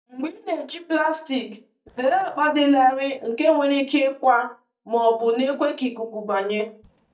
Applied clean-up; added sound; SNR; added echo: neural mask model DeepFilterNet 3.